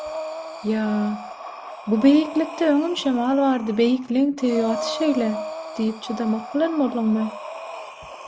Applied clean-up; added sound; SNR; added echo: none; Breathing; 11 dB; none.